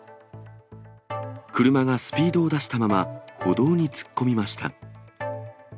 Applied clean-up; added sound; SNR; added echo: none; none; none; none.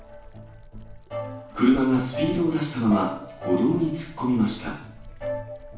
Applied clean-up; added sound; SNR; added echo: none; Liquid; 20 dB; reverberation time 0.7 s.